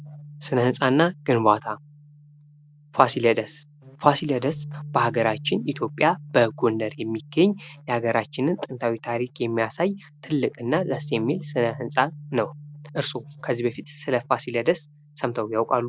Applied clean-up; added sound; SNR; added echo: none; Bass guitar; 17 dB; none.